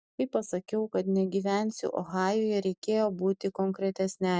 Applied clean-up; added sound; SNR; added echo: none; none; none; none.